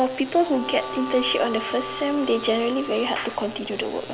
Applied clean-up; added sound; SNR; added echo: none; Harmonica; 11 dB; none.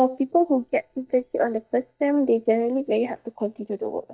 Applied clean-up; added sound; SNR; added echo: neural mask model DeepFilterNet 3.